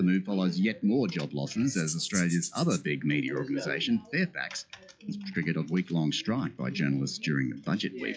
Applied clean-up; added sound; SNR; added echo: classical method log-MMSE.